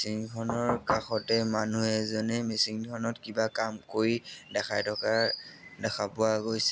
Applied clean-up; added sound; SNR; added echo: none; Knock / Wood; 2 dB; none.